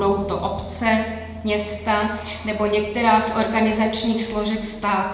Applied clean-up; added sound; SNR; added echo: none; Bass guitar; 17 dB; reverberation time 0.9 s.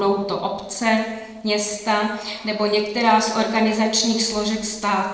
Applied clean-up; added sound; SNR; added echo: neural separator model SepFormer DNS4.